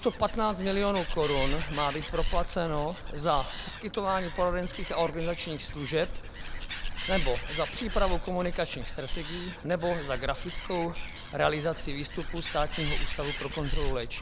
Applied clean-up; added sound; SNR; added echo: none; Animal; 2 dB; none.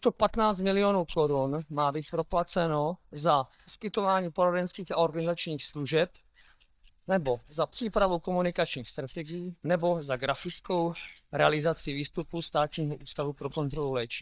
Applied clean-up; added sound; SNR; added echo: neural mask model DeepFilterNet 3.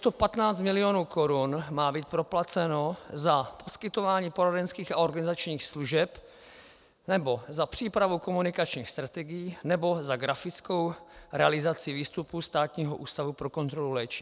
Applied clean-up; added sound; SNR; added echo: none; none; none; none.